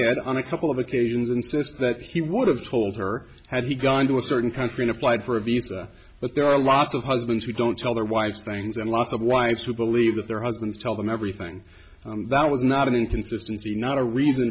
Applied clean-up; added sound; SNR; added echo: none; none; none; none.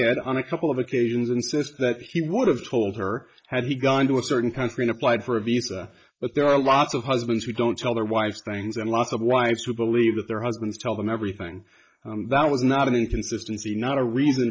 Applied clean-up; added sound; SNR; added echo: neural mask model Resemble Enhance denoiser.